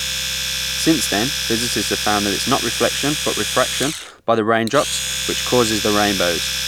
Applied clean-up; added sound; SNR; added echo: none; Domestic sounds, home sounds; 3 dB; none.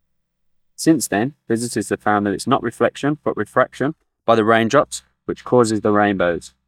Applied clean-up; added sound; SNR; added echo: neural mask model DeepFilterNet 3.